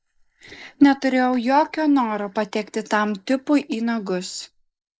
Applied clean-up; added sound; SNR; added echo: neural mask model Resemble Enhance denoiser.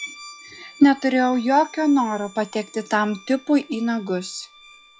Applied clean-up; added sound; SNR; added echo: classical method log-MMSE.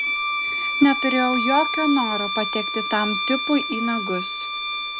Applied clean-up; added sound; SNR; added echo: none; Bowed string instrument; 1 dB; none.